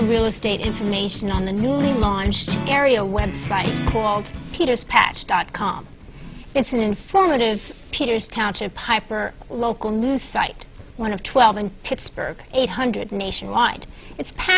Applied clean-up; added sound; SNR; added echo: none; none; none; none.